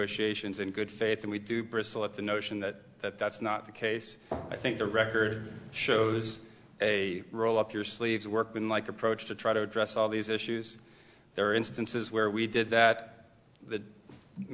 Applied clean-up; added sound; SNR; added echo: none; none; none; none.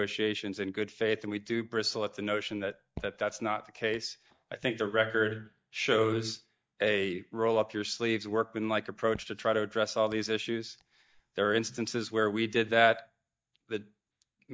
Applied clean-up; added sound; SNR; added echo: neural mask model DeepFilterNet 3.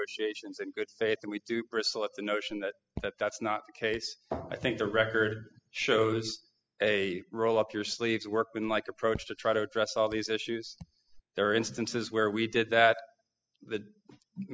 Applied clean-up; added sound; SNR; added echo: classical method spectral subtraction.